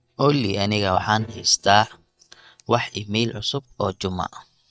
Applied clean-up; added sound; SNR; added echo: neural mask model DeepFilterNet 3.